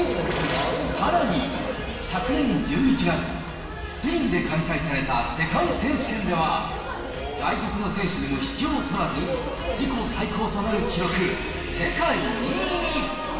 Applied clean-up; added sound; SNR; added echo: none; none; none; reverberation time 1.2 s.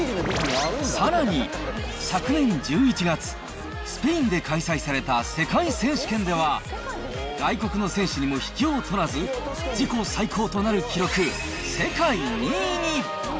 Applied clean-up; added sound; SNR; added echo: none; none; none; none.